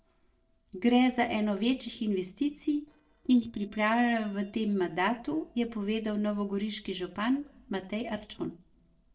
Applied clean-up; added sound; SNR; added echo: neural separator model SepFormer DNS4.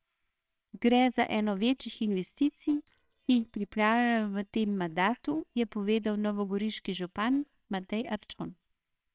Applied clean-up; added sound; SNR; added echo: neural separator model SepFormer WHAMR!.